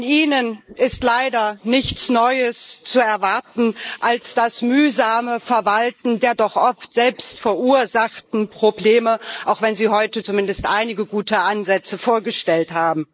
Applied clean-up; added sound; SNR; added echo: neural mask model Resemble Enhance denoiser.